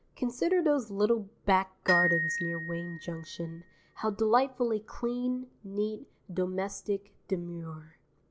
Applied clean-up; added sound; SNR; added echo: none; Glockenspiel; 4 dB; none.